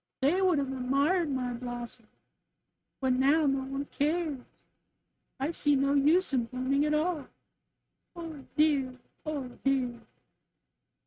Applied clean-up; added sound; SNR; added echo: neural mask model RNNoise.